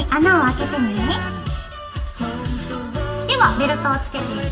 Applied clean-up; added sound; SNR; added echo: none; none; none; reverberation time 1.3 s.